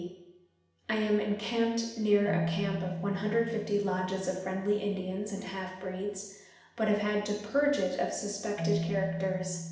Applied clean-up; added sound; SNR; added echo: none; Marimba, xylophone; 8 dB; reverberation time 0.8 s.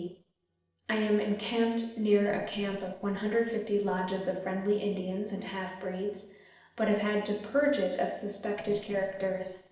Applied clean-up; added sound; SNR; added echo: neural separator model SepFormer DNS4.